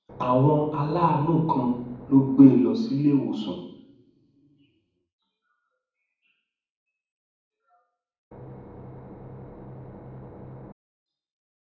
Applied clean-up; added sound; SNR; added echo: none; Engine / Boat, Water vehicle; 16 dB; reverberation time 1.2 s.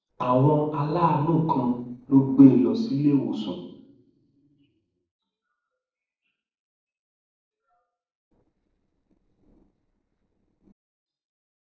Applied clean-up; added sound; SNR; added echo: neural separator model SepFormer DNS4.